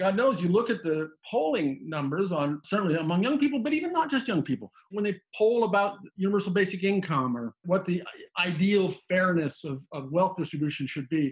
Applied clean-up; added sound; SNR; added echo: none; none; none; none.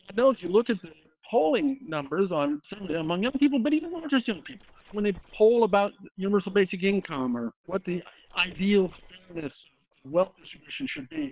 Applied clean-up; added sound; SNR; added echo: neural separator model SepFormer WHAM!.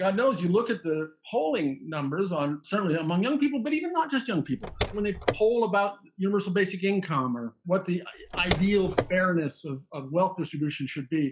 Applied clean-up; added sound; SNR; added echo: classical method log-MMSE.